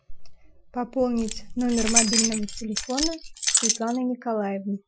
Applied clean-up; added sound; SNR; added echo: classical method Wiener filter.